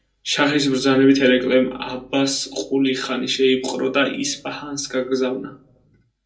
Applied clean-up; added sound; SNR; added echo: none; none; none; reverberation time 0.2 s.